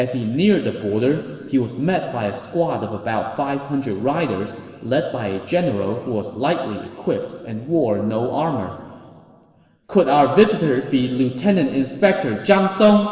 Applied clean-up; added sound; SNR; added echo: none; none; none; reverberation time 2.8 s.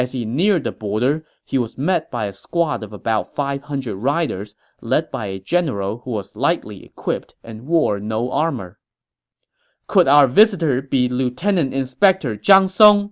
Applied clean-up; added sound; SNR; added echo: none; none; none; none.